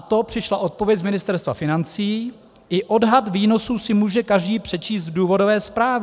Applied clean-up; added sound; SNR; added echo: none; none; none; none.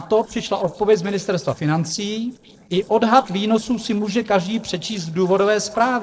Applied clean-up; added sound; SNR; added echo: neural separator model SepFormer DNS4.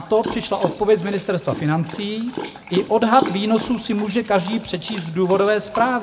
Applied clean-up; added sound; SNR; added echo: none; Dog; 12 dB; reverberation time 0.7 s.